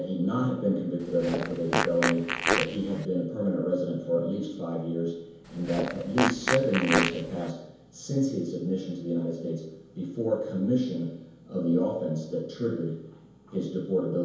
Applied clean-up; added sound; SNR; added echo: none; Fart; 1 dB; reverberation time 1.0 s.